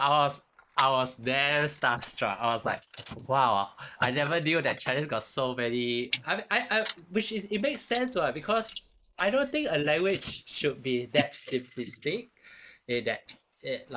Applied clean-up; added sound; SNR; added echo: neural mask model Resemble Enhance denoiser.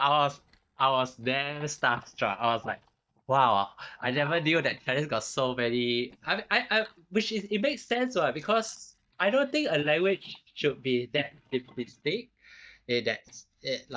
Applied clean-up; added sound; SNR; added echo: neural mask model DeepFilterNet 3.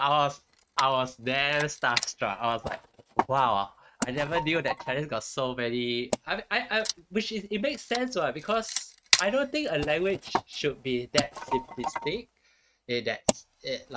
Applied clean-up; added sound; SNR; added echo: neural mask model RNNoise.